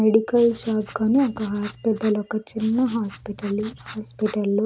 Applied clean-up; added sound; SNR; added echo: none; Writing; 17 dB; none.